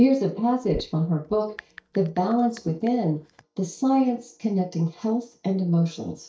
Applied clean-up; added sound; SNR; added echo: neural mask model DeepFilterNet 3.